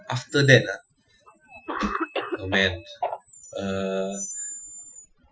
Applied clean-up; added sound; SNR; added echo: classical method Wiener filter.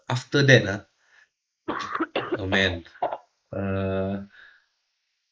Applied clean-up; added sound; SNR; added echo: neural mask model Resemble Enhance denoiser.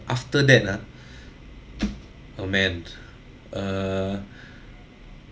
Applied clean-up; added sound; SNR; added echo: none; none; none; none.